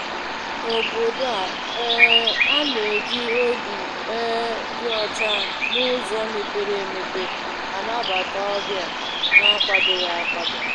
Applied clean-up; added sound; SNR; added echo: none; Bird vocalization, bird call, bird song; -4 dB; none.